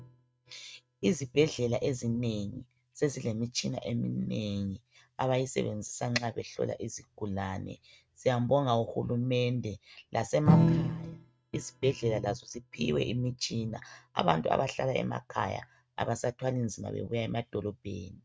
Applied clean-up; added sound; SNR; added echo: neural mask model RNNoise.